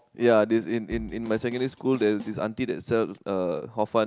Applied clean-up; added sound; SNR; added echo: none; Drum kit; 18 dB; none.